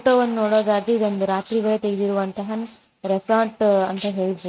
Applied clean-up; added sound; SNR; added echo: neural mask model RNNoise.